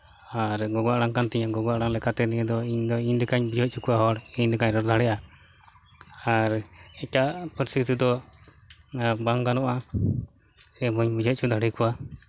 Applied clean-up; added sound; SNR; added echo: none; none; none; none.